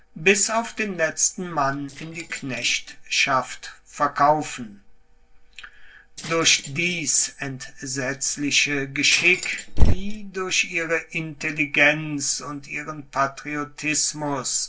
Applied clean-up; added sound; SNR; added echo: neural separator model SepFormer DNS4.